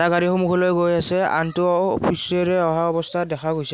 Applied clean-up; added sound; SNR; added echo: none; none; none; none.